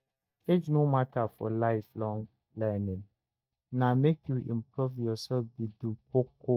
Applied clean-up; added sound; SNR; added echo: neural mask model DeepFilterNet 3.